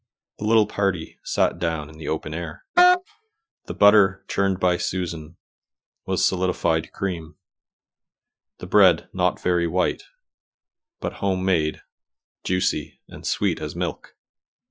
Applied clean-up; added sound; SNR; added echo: classical method Wiener filter.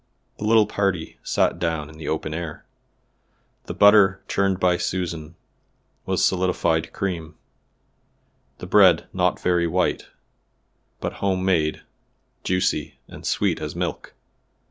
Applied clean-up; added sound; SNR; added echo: none; none; none; none.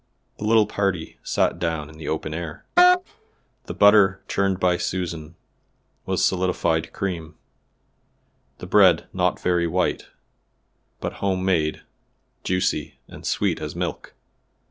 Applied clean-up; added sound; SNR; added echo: none; Wind instrument, woodwind instrument; -4 dB; none.